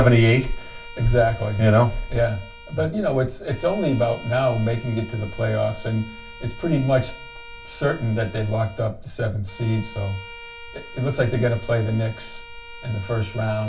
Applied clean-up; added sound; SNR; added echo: none; Bowed string instrument; 19 dB; reverberation time 0.2 s.